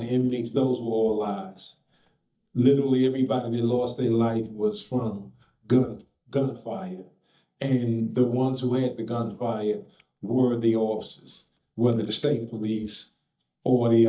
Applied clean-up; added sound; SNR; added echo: neural mask model DeepFilterNet 3.